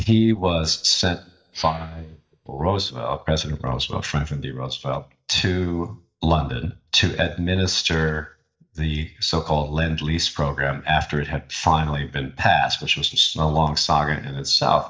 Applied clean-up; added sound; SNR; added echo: neural mask model DeepFilterNet 3.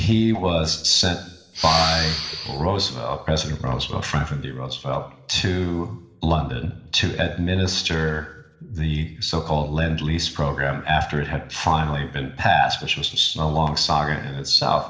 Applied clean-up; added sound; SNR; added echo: none; Respiratory sounds; 4 dB; reverberation time 0.8 s.